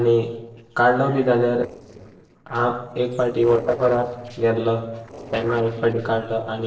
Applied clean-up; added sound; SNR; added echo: neural separator model SepFormer DNS4.